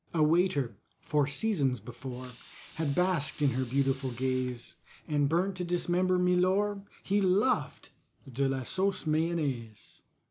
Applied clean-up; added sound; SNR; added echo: none; Sink (filling or washing) / Water tap, faucet; 18 dB; none.